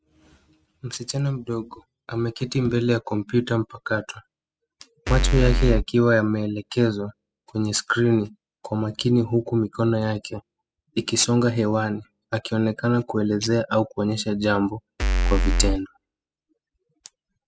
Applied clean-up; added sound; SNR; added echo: classical method spectral subtraction.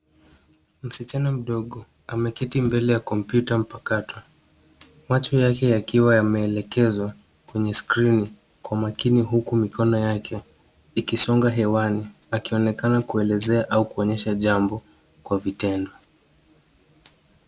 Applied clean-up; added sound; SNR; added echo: none; none; none; none.